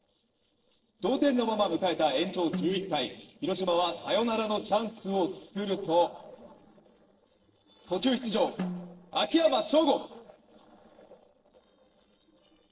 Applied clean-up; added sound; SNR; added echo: neural separator model SepFormer DNS4.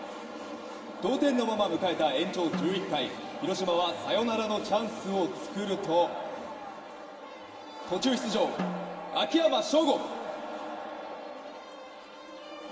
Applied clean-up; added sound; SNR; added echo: none; Drum; 11 dB; reverberation time 2.4 s.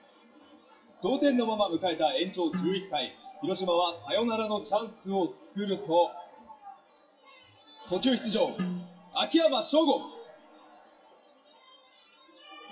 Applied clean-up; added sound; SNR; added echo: classical method WPE with log-MMSE.